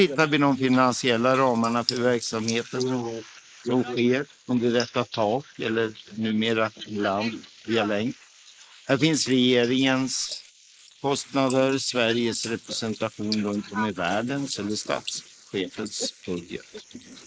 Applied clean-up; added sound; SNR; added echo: neural mask model Resemble Enhance denoiser.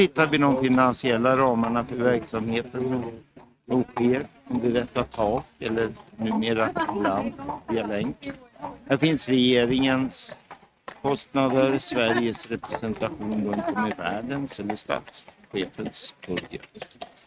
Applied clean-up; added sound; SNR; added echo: neural mask model RNNoise.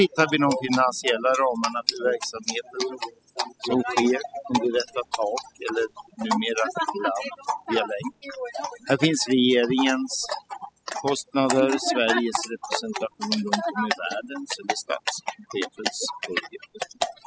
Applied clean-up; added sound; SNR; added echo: classical method spectral subtraction.